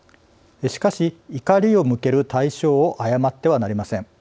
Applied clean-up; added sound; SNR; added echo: none; none; none; none.